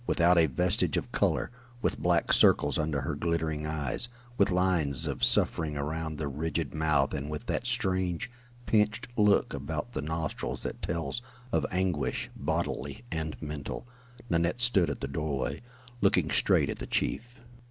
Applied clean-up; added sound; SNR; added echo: none; none; none; none.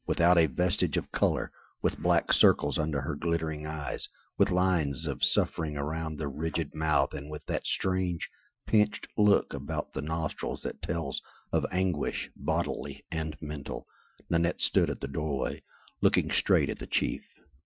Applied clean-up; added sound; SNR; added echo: classical method Wiener filter.